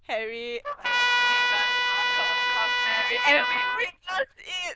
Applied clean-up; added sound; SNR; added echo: neural diffusion model UNIVERSE++.